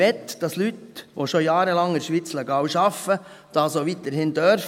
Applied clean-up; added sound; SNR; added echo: none; none; none; none.